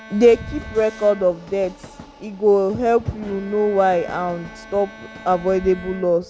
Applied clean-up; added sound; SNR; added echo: none; Bowed string instrument + Train; 17 dB; none.